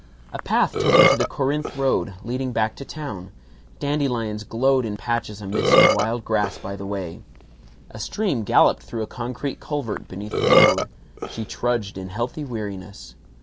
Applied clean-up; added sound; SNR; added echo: none; Burping, eructation; 1 dB; none.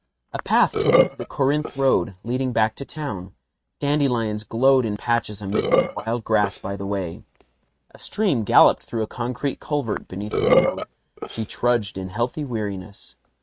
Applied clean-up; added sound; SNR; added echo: neural mask model RNNoise.